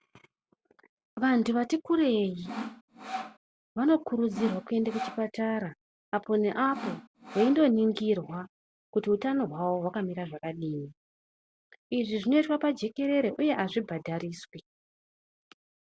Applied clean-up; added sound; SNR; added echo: none; Sawing; 9 dB; none.